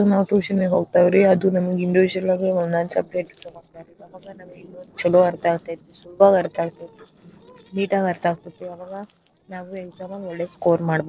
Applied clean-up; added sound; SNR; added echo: neural separator model SepFormer DNS4.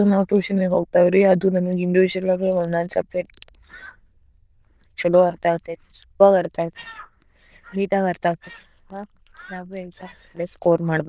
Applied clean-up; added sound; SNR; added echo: neural diffusion model UNIVERSE++.